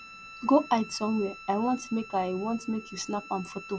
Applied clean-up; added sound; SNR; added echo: none; Bowed string instrument; 17 dB; none.